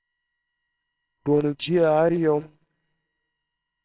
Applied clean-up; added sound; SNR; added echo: neural separator model SepFormer WHAMR!.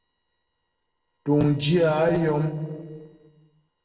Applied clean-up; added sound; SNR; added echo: neural separator model SepFormer DNS4.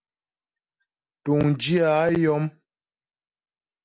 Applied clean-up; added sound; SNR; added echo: none; none; none; none.